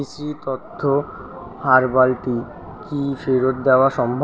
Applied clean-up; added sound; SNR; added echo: none; none; none; none.